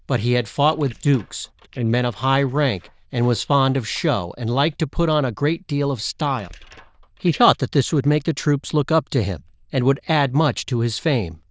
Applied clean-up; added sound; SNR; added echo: neural diffusion model UNIVERSE++.